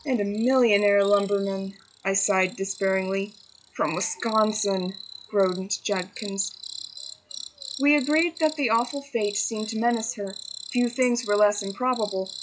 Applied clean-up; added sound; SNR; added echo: classical method log-MMSE.